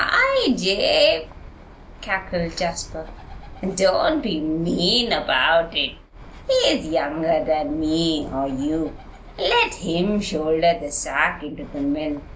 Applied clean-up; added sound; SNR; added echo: none; Bird; 17 dB; none.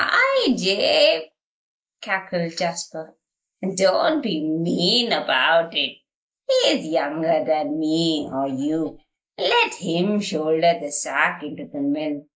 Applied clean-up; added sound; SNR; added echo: neural mask model Resemble Enhance denoiser.